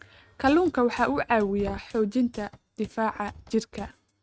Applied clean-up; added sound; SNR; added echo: neural mask model RNNoise.